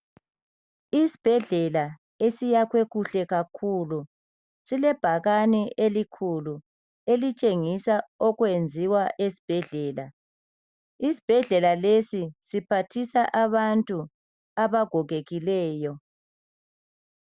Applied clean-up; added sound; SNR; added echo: none; none; none; none.